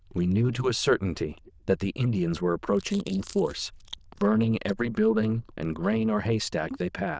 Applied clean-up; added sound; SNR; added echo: neural diffusion model UNIVERSE++.